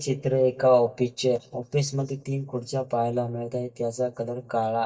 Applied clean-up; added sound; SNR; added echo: neural mask model DeepFilterNet 3.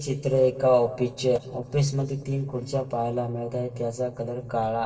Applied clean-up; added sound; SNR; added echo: neural separator model SepFormer DNS4.